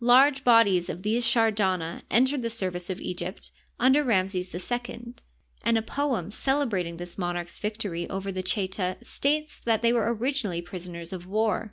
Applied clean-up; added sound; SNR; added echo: none; none; none; none.